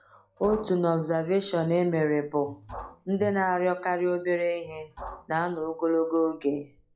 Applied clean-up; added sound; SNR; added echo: classical method log-MMSE.